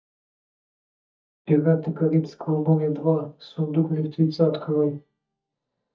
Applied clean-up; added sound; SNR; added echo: neural mask model DeepFilterNet 3.